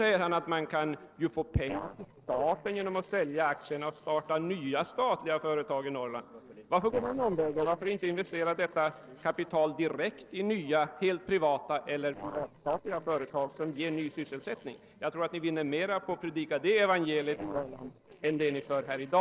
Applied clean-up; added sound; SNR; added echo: neural separator model SepFormer DNS4.